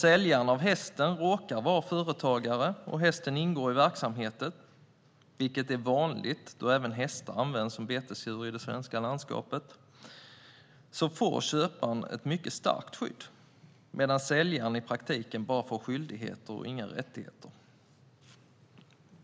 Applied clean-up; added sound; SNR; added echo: none; none; none; none.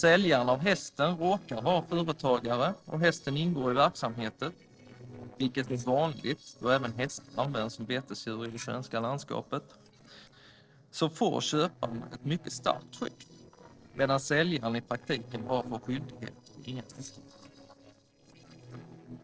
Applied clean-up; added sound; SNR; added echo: neural separator model SepFormer DNS4.